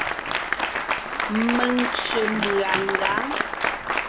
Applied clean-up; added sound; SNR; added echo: none; Applause; -2 dB; none.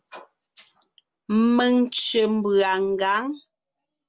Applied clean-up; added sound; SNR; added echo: none; none; none; none.